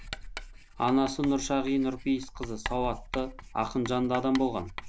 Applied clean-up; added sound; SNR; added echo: none; Writing; 11 dB; none.